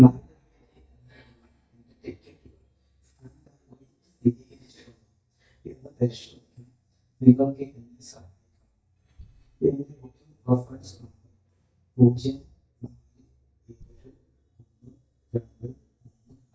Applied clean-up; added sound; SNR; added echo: neural mask model DeepFilterNet 3.